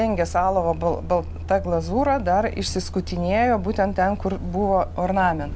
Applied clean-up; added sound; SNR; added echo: none; Truck; 10 dB; none.